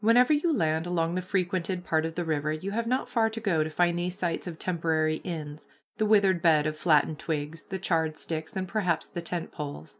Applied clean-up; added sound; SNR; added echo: none; none; none; none.